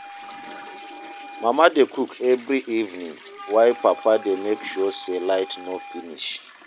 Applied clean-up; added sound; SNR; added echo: none; Wind instrument, woodwind instrument + Toilet flush; 16 dB; none.